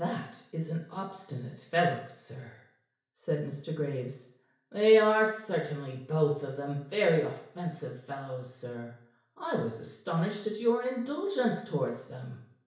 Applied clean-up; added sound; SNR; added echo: none; none; none; reverberation time 0.6 s.